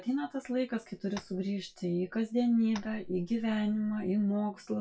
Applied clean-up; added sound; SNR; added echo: classical method WPE with log-MMSE.